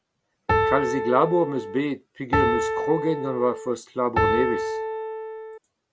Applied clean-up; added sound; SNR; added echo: none; Piano; -1 dB; none.